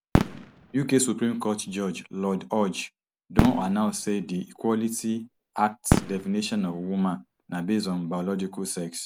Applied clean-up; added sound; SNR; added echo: none; Fireworks; 4 dB; none.